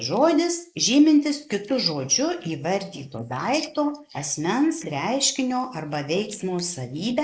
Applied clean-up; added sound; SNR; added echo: neural mask model Resemble Enhance denoiser.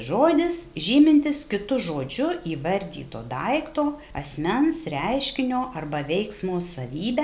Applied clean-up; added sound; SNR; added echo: none; none; none; none.